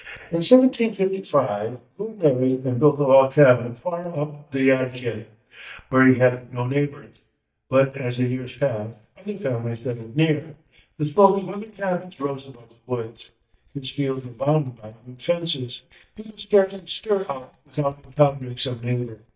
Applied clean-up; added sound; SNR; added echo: neural mask model DeepFilterNet 3.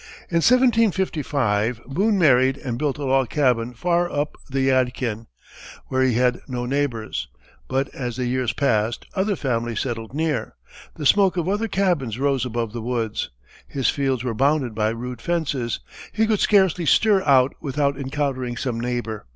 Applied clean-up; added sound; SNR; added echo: none; none; none; none.